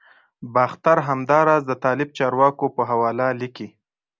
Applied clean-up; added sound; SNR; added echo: none; none; none; none.